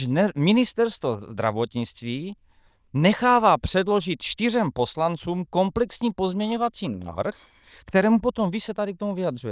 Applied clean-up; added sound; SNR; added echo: neural diffusion model UNIVERSE++.